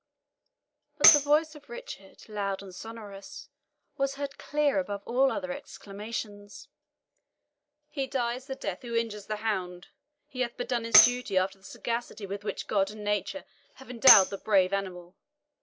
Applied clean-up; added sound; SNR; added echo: none; Tambourine; -2 dB; none.